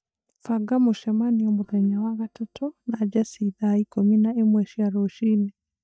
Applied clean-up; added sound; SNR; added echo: neural mask model DeepFilterNet 3.